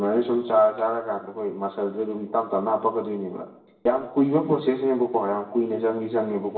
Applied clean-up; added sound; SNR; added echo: none; none; none; reverberation time 1.0 s.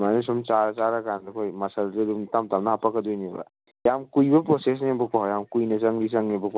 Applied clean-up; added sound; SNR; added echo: none; none; none; none.